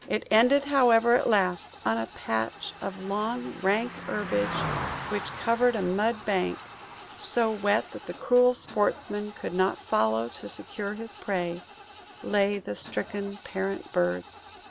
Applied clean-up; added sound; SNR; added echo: none; Car passing by + Engine starting / Car; 13 dB; none.